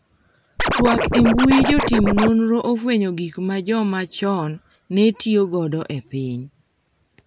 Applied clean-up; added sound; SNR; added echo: none; Scratching (performance technique); 0 dB; none.